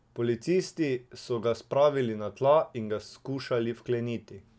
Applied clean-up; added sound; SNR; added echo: none; none; none; none.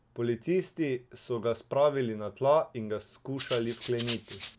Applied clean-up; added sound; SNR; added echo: none; Rattle (instrument); -4 dB; none.